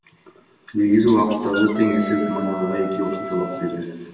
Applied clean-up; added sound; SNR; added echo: none; Wind instrument, woodwind instrument; 10 dB; reverberation time 1.3 s.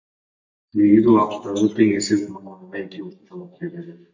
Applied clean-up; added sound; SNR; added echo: neural mask model DeepFilterNet 3.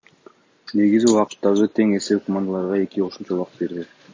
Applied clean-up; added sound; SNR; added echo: none; none; none; none.